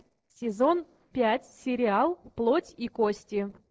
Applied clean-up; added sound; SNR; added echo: neural separator model SepFormer DNS4.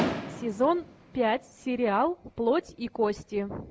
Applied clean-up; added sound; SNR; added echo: none; Fireworks; 10 dB; none.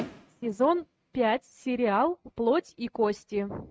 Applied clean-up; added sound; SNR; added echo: neural mask model RNNoise.